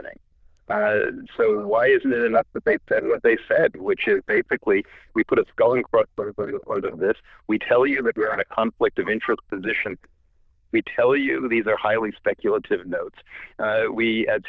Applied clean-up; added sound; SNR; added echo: neural diffusion model UNIVERSE++.